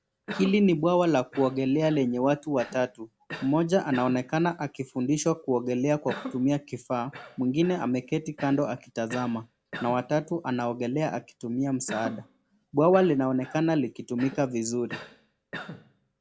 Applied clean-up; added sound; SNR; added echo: none; Cough; 17 dB; none.